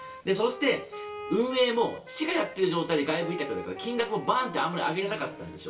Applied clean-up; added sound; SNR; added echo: none; Wind instrument, woodwind instrument; 14 dB; reverberation time 0.2 s.